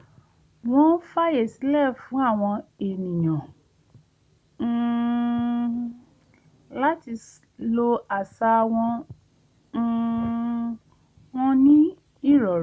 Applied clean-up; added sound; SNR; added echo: none; none; none; none.